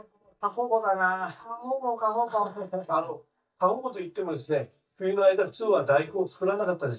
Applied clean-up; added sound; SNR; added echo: neural mask model DeepFilterNet 3.